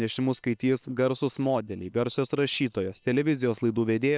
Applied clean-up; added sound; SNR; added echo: neural separator model SepFormer WHAM!.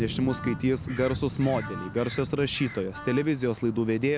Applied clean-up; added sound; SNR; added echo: none; Wind instrument, woodwind instrument; 18 dB; none.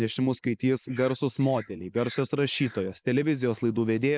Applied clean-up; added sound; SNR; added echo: neural mask model Resemble Enhance denoiser.